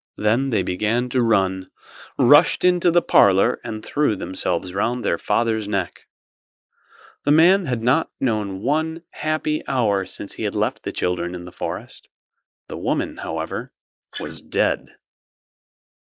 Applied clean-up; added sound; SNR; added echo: neural mask model Resemble Enhance denoiser.